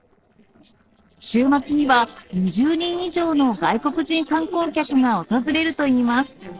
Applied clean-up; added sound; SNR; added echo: neural separator model SepFormer DNS4.